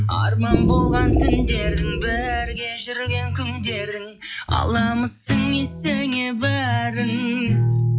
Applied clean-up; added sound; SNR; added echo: classical method log-MMSE.